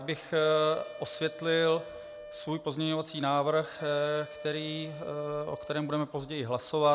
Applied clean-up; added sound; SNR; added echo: none; Wind instrument, woodwind instrument; 15 dB; none.